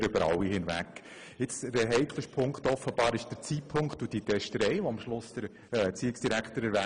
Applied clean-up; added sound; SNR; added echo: none; none; none; none.